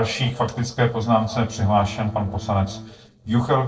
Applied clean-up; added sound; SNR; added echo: neural separator model SepFormer DNS4.